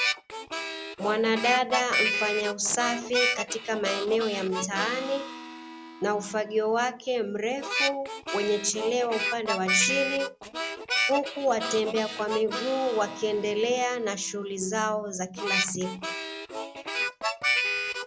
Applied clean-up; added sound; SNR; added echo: none; Harmonica; 3 dB; none.